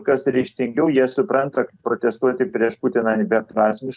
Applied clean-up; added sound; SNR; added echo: none; none; none; none.